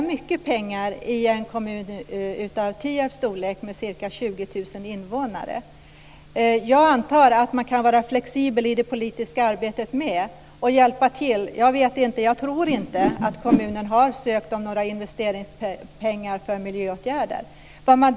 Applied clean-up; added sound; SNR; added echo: none; Whoosh, swoosh, swish; 3 dB; none.